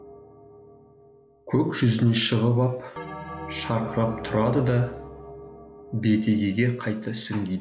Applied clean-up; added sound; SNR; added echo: none; Bell; 15 dB; none.